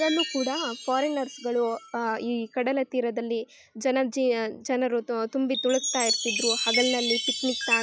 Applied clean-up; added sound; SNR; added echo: classical method log-MMSE.